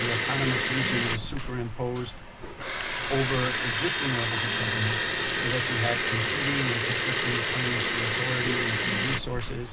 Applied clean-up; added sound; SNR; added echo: none; Liquid; -4 dB; reverberation time 0.4 s.